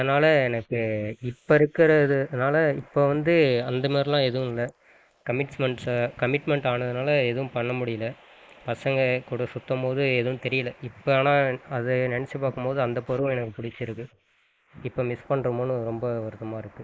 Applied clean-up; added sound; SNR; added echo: neural mask model Resemble Enhance denoiser.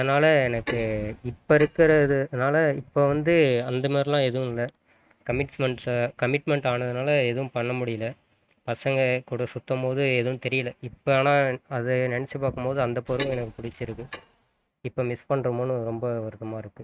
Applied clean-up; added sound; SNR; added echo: neural mask model RNNoise.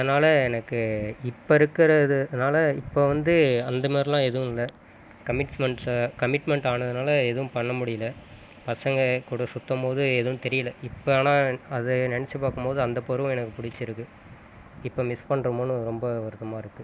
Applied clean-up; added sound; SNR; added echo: none; none; none; none.